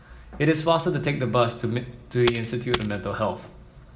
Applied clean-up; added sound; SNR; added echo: none; Coin (dropping); 5 dB; reverberation time 2.3 s.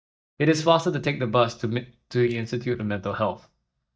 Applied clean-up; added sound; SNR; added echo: neural mask model DeepFilterNet 3.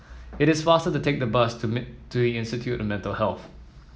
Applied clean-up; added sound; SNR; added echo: none; none; none; none.